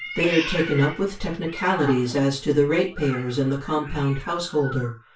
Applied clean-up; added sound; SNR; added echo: none; Meow; 12 dB; reverberation time 0.2 s.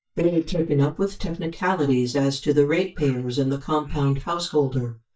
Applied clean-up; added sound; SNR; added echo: neural mask model DeepFilterNet 3.